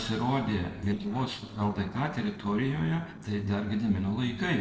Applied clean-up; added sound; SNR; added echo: neural separator model SepFormer DNS4.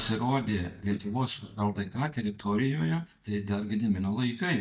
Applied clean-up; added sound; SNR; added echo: neural mask model DeepFilterNet 3.